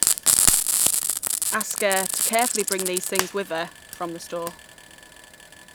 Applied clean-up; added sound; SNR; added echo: none; Frying (food); -5 dB; none.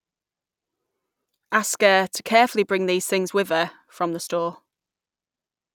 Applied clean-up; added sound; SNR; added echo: none; none; none; none.